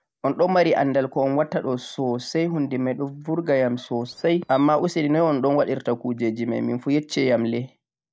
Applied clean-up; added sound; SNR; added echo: neural mask model DeepFilterNet 3.